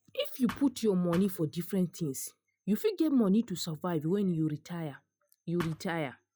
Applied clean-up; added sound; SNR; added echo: classical method log-MMSE.